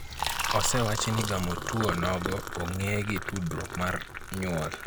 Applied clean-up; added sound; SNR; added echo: none; Liquid; 3 dB; none.